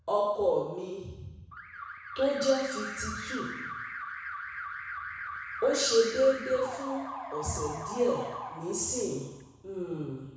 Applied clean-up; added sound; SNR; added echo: none; Alarm; 9 dB; reverberation time 1.0 s.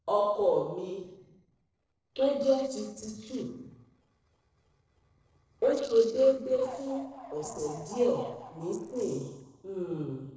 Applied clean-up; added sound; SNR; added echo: neural separator model SepFormer DNS4.